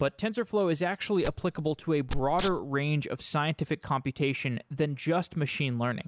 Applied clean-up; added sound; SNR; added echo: none; Wild animals; 5 dB; none.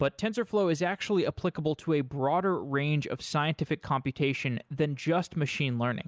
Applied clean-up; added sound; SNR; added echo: none; none; none; none.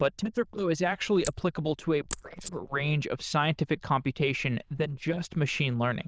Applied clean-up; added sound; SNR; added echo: neural diffusion model UNIVERSE++.